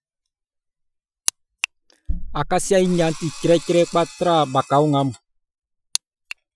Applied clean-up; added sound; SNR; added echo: classical method Wiener filter.